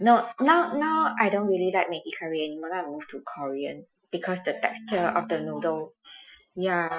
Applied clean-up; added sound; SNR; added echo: classical method Wiener filter.